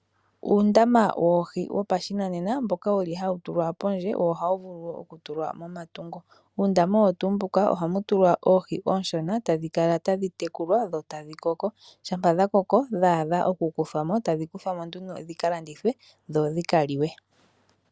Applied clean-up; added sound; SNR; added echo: none; none; none; none.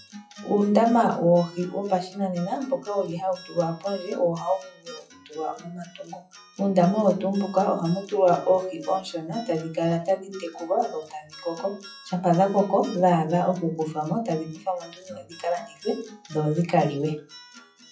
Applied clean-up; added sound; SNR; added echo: classical method WPE with log-MMSE.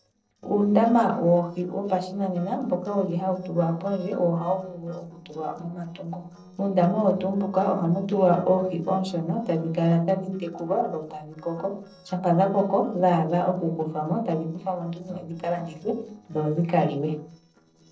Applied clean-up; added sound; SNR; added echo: neural separator model SepFormer DNS4.